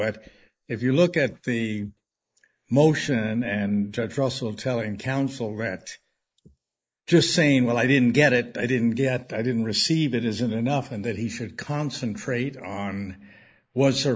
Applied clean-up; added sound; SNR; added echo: neural mask model Resemble Enhance denoiser.